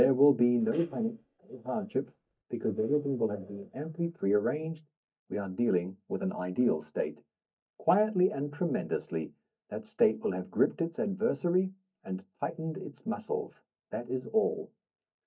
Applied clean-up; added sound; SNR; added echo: neural mask model DeepFilterNet 3.